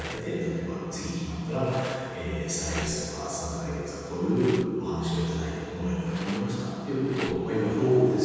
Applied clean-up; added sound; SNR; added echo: none; Rattle; 16 dB; reverberation time 2.1 s.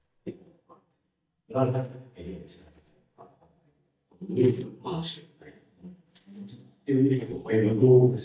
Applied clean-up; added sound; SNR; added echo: neural mask model DeepFilterNet 3.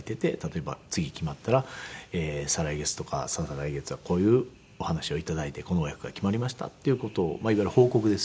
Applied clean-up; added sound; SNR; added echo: none; none; none; none.